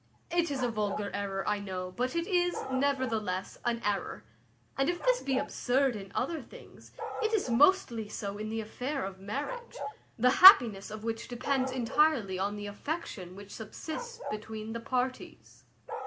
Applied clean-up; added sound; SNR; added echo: none; Bark; 13 dB; none.